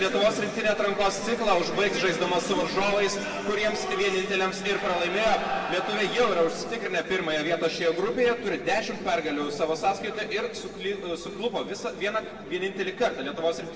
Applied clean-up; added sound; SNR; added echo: none; none; none; reverberation time 1.6 s.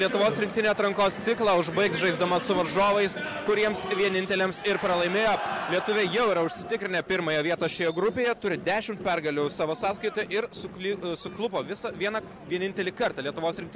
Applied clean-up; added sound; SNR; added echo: none; none; none; none.